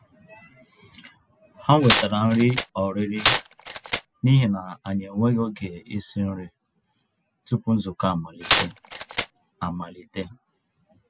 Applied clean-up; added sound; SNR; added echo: none; Glass; -3 dB; none.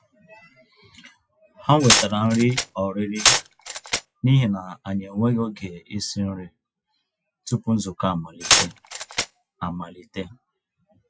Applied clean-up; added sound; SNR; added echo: classical method log-MMSE.